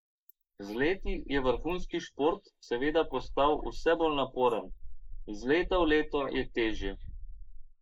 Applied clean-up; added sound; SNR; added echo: neural mask model Resemble Enhance denoiser.